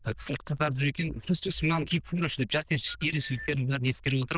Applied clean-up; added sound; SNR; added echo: neural diffusion model UNIVERSE++.